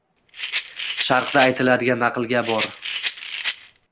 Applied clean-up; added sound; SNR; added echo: none; Rattle; 6 dB; none.